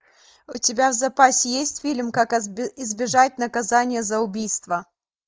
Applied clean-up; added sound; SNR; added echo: neural mask model Resemble Enhance denoiser.